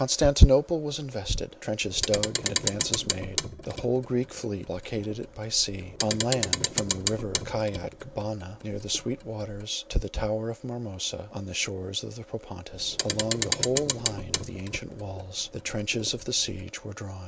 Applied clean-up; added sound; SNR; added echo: none; Clock; 4 dB; none.